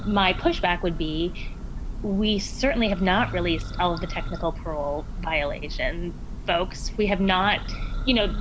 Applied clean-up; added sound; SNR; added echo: none; Church bell; 5 dB; none.